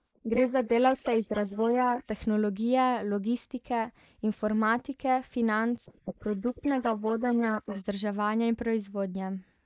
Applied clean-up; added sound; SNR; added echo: neural mask model Resemble Enhance denoiser.